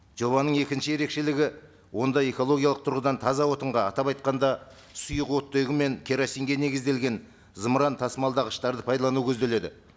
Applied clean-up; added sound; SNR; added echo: none; none; none; none.